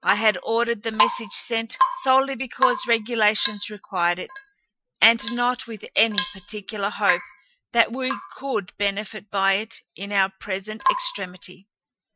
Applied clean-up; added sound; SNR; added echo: classical method Wiener filter.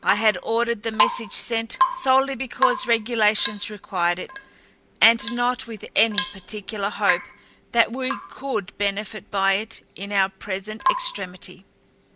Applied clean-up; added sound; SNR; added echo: none; Drip / Water tap, faucet / Rain; 5 dB; none.